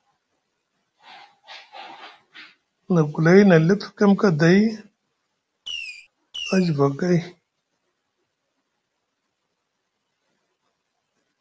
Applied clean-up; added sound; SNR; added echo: none; Fireworks; 10 dB; none.